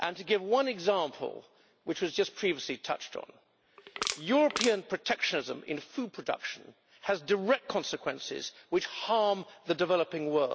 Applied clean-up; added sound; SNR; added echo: none; Crushing; 5 dB; none.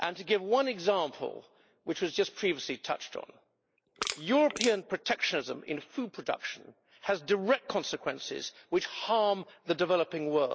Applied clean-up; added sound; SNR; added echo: neural mask model Resemble Enhance denoiser.